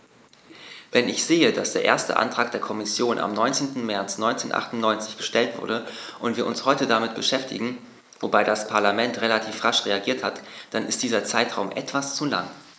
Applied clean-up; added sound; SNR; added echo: neural mask model Resemble Enhance denoiser.